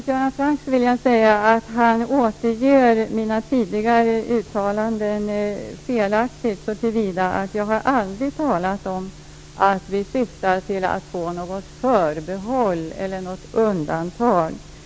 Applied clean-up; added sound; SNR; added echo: none; none; none; none.